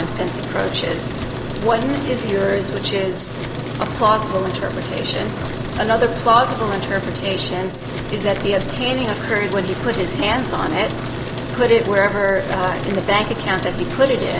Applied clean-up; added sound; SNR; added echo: none; Truck; 6 dB; none.